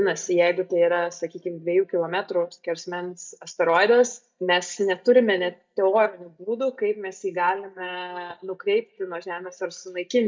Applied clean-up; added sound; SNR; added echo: neural mask model DeepFilterNet 3.